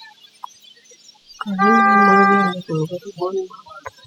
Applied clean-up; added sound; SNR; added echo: classical method spectral subtraction.